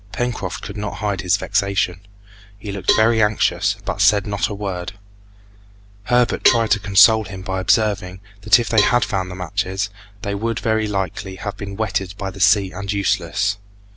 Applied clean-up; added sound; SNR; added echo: none; Cowbell; 8 dB; none.